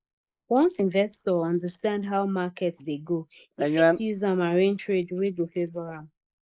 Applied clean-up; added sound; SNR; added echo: neural mask model Resemble Enhance denoiser.